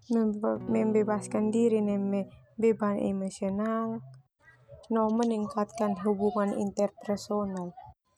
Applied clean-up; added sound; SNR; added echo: none; Electric guitar / Strum; 13 dB; none.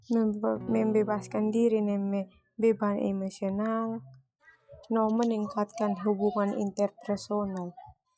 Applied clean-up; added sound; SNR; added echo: classical method log-MMSE.